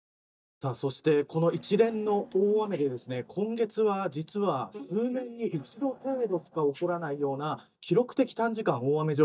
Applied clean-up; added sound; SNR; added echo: neural mask model DeepFilterNet 3.